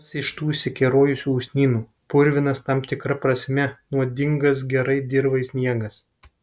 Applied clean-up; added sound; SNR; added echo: none; none; none; none.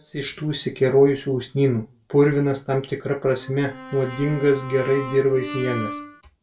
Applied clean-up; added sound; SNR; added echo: none; Brass instrument; 12 dB; reverberation time 0.2 s.